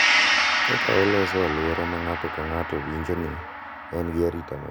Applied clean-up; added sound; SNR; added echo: none; Gong; -1 dB; none.